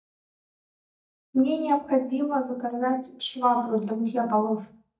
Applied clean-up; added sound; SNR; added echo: neural mask model DeepFilterNet 3.